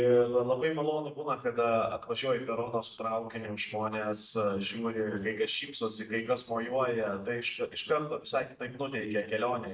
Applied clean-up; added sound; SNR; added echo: neural mask model DeepFilterNet 3.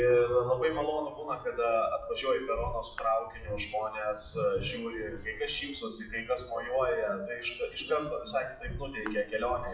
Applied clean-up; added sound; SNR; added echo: classical method WPE with log-MMSE.